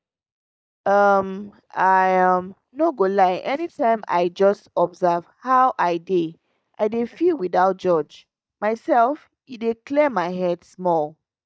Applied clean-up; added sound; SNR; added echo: neural mask model DeepFilterNet 3.